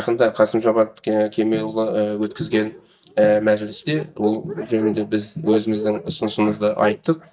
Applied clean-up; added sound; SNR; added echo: neural mask model DeepFilterNet 3.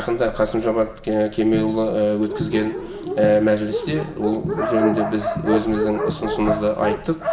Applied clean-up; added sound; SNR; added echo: none; Dog; 7 dB; reverberation time 1.6 s.